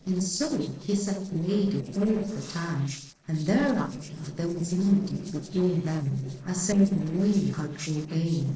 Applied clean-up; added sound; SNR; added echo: neural separator model SepFormer DNS4.